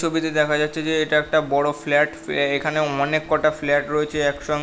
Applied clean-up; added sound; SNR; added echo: none; none; none; none.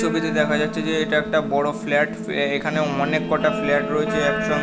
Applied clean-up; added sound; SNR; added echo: none; Guitar; 4 dB; none.